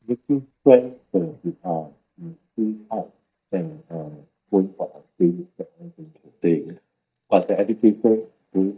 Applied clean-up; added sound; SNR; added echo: neural mask model DeepFilterNet 3.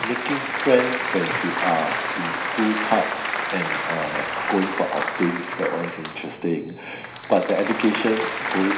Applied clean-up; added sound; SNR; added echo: none; Applause; 3 dB; reverberation time 0.9 s.